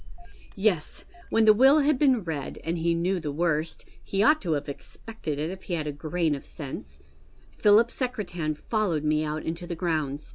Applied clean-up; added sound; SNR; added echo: none; Engine starting / Car; 17 dB; none.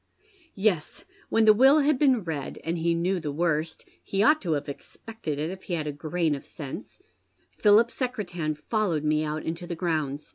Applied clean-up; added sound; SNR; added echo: none; none; none; none.